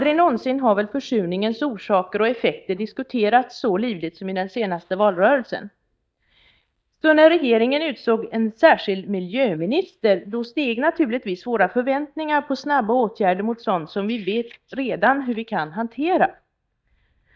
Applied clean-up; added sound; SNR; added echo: neural mask model DeepFilterNet 3.